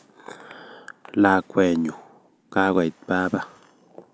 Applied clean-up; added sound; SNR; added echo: none; none; none; none.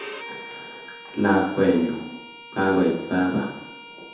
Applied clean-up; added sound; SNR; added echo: none; Bowed string instrument; 16 dB; reverberation time 0.8 s.